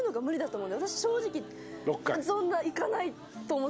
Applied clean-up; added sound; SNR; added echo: none; Bowed string instrument + Telephone; 17 dB; none.